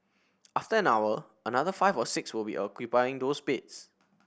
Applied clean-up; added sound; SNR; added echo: none; none; none; none.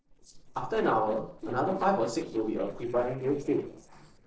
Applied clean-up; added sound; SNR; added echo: neural separator model SepFormer DNS4.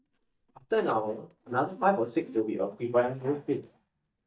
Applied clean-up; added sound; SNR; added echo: neural mask model DeepFilterNet 3.